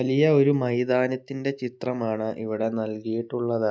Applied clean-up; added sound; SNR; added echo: none; none; none; none.